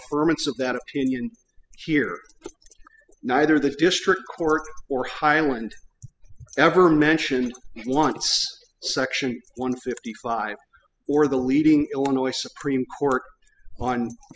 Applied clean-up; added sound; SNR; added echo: classical method spectral subtraction.